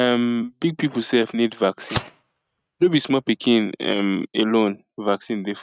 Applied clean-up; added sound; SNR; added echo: neural mask model RNNoise.